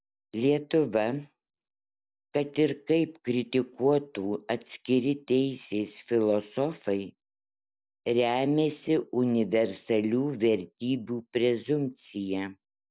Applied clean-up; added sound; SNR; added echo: none; none; none; none.